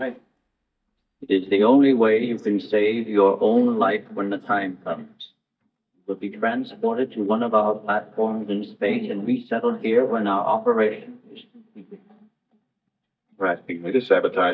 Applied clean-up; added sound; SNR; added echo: neural mask model DeepFilterNet 3.